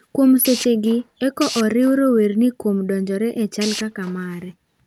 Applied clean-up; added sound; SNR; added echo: none; Tools; 13 dB; none.